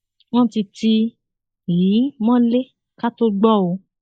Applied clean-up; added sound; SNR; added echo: neural mask model Resemble Enhance denoiser.